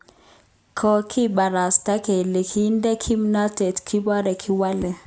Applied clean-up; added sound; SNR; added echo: none; none; none; none.